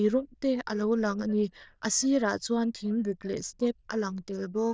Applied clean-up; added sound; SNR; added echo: neural diffusion model UNIVERSE++.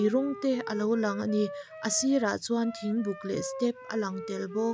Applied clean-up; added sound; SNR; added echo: none; Wind instrument, woodwind instrument; 13 dB; none.